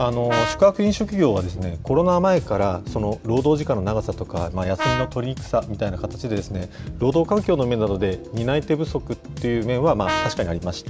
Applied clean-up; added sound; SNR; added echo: none; Brass instrument; 6 dB; none.